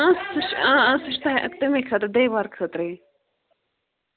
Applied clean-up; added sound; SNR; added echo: none; none; none; none.